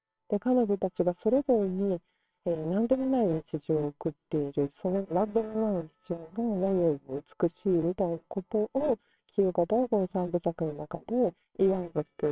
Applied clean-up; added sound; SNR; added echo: neural separator model SepFormer WHAMR!.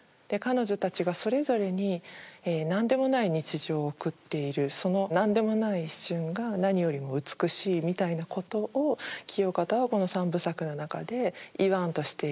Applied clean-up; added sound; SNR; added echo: none; none; none; none.